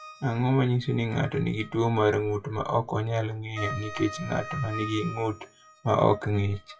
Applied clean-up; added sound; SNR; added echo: classical method WPE with log-MMSE.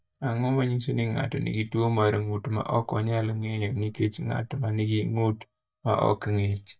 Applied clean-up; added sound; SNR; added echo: neural mask model DeepFilterNet 3.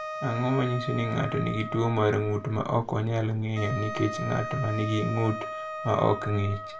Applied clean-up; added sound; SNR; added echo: none; Wind instrument, woodwind instrument; 9 dB; reverberation time 0.3 s.